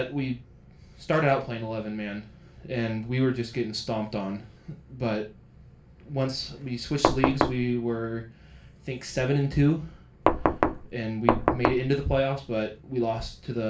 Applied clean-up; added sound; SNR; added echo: none; Knock; -3 dB; reverberation time 0.3 s.